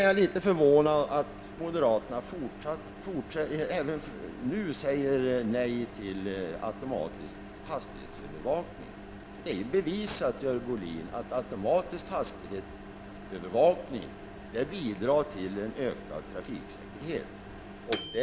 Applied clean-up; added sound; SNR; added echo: none; Microwave oven; 11 dB; none.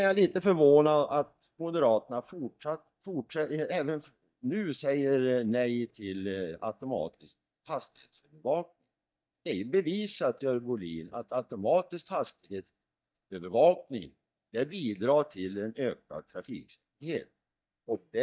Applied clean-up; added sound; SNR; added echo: neural mask model DeepFilterNet 3.